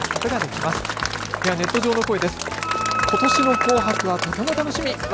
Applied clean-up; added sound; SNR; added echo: none; Wind instrument, woodwind instrument + Applause / Crowd; 1 dB; none.